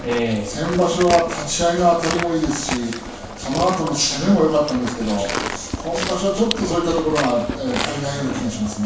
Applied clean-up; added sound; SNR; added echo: none; Livestock, farm animals, working animals; 9 dB; reverberation time 0.7 s.